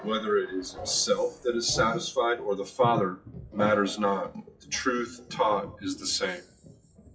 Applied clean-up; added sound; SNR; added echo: classical method WPE with log-MMSE.